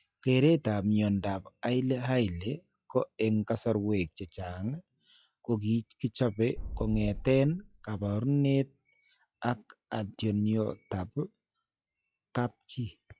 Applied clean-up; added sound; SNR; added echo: classical method log-MMSE.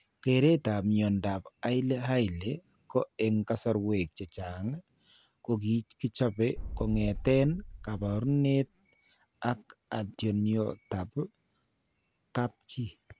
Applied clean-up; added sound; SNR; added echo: none; Boom; 10 dB; none.